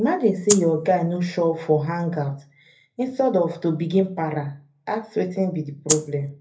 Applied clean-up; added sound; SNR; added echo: none; Rattle (instrument); 2 dB; reverberation time 0.3 s.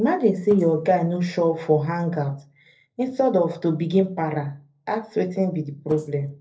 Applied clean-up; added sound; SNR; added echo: neural separator model SepFormer DNS4.